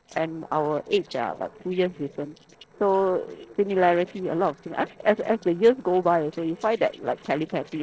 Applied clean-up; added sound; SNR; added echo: neural separator model SepFormer DNS4.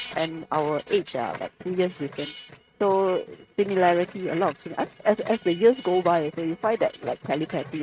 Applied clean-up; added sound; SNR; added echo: neural mask model RNNoise.